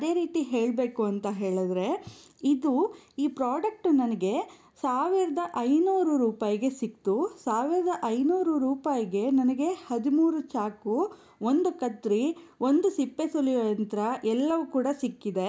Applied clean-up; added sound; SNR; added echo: none; none; none; none.